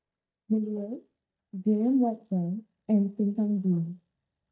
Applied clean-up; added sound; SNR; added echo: neural mask model DeepFilterNet 3.